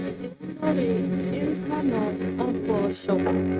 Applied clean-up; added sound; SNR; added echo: neural mask model RNNoise.